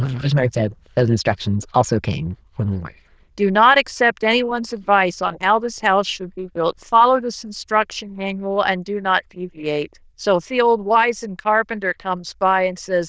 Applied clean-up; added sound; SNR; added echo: neural diffusion model UNIVERSE++.